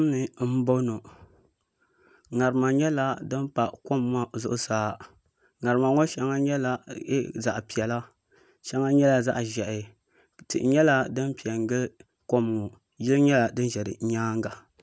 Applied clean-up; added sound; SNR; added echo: none; none; none; none.